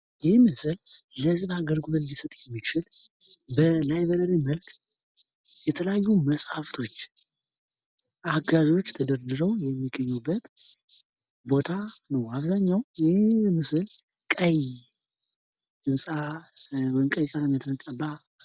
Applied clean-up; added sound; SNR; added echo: none; none; none; none.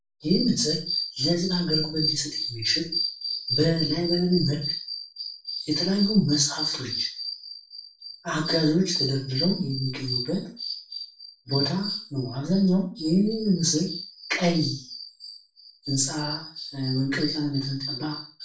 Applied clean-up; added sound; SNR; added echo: none; none; none; reverberation time 0.3 s.